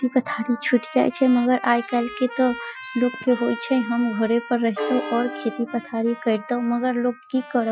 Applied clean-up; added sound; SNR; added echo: classical method Wiener filter.